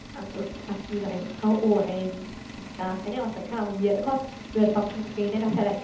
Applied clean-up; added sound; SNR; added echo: none; Engine; 13 dB; reverberation time 0.6 s.